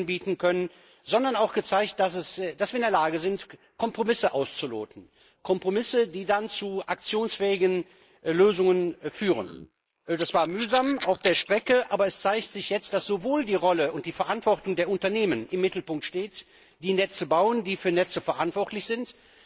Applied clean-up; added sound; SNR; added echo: neural mask model Resemble Enhance denoiser.